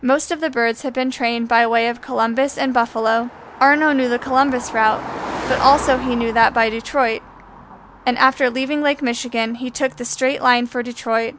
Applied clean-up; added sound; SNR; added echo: none; Car passing by; 15 dB; none.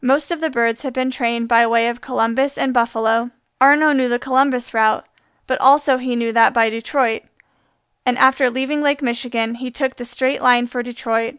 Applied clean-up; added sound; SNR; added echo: none; none; none; none.